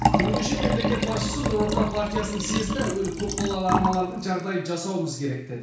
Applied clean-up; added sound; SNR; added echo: none; Liquid; -1 dB; reverberation time 0.6 s.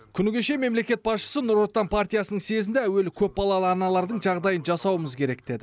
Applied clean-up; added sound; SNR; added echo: none; none; none; none.